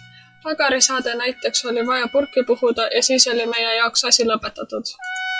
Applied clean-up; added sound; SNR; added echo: classical method log-MMSE.